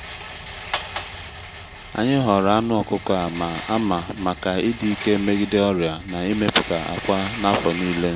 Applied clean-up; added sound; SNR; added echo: none; Rattle; 10 dB; none.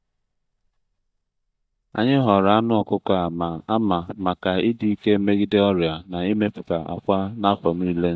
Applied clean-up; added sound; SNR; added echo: neural mask model DeepFilterNet 3.